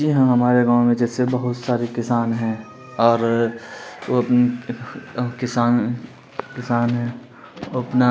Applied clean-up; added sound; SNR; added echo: none; none; none; none.